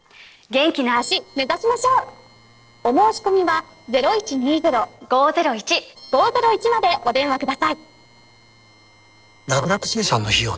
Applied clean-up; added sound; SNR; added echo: neural separator model SepFormer DNS4.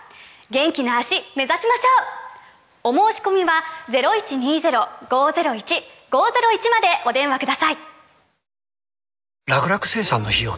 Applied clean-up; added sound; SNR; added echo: none; none; none; none.